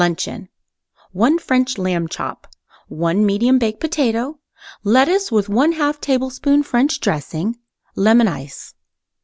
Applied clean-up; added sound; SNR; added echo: none; none; none; none.